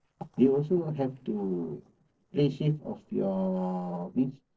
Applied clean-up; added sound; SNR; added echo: neural separator model SepFormer DNS4.